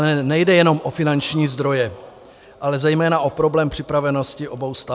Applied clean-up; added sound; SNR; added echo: none; none; none; none.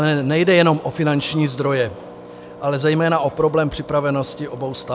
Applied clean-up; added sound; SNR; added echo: none; Engine; 19 dB; none.